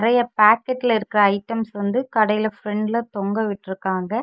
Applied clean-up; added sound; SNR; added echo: neural mask model Resemble Enhance denoiser.